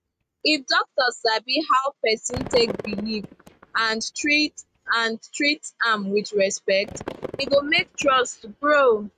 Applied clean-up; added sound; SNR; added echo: neural mask model RNNoise.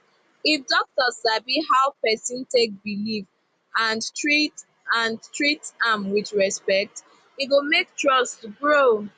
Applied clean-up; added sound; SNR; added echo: none; none; none; none.